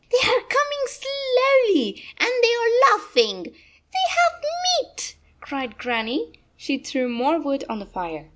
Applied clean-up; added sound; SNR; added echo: none; none; none; none.